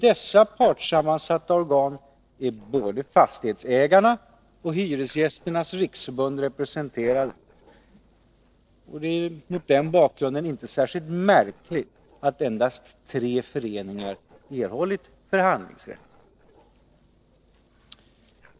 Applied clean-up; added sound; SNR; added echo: neural separator model SepFormer DNS4.